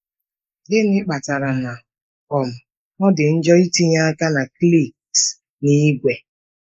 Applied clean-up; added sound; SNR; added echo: neural mask model Resemble Enhance denoiser.